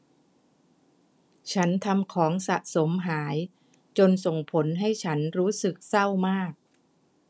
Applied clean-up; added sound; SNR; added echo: none; none; none; none.